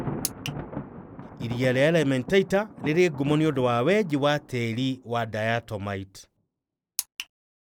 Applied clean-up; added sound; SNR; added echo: none; Thunder; 14 dB; none.